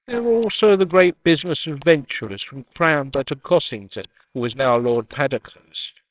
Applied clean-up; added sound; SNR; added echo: neural separator model SepFormer WHAMR!.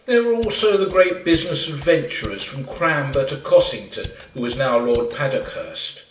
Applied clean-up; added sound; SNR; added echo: none; Mechanisms; 19 dB; reverberation time 0.8 s.